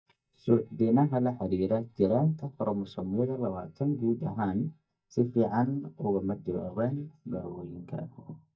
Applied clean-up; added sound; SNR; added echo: neural mask model DeepFilterNet 3.